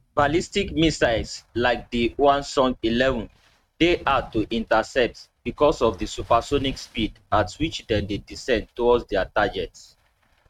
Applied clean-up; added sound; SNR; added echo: neural mask model RNNoise.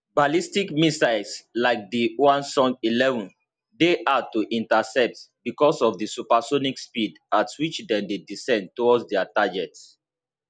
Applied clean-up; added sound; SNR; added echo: none; none; none; none.